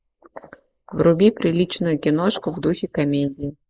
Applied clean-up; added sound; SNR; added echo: neural mask model Resemble Enhance denoiser.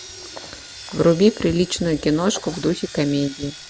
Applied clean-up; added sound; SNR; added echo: none; Sawing; 17 dB; none.